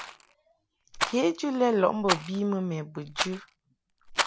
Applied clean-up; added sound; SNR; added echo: none; Rattle; 6 dB; none.